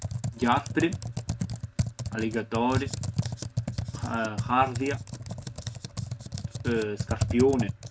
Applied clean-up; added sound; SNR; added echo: none; Computer keyboard; 2 dB; none.